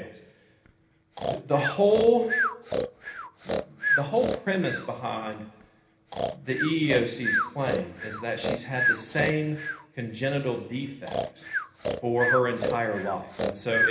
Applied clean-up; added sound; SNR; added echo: none; Breathing; 2 dB; reverberation time 1.0 s.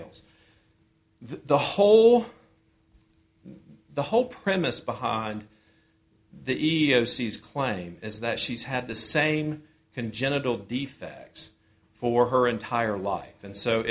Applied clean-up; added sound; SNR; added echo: none; none; none; none.